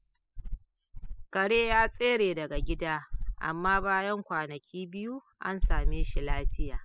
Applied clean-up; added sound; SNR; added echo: classical method spectral subtraction.